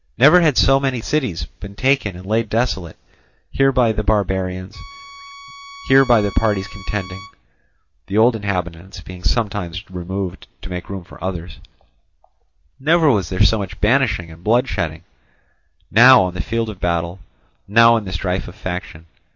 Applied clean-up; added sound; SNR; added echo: none; Bowed string instrument; 18 dB; none.